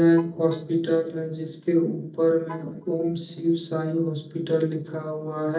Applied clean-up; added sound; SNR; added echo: neural mask model DeepFilterNet 3.